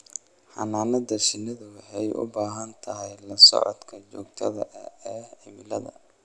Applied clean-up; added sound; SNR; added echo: none; none; none; none.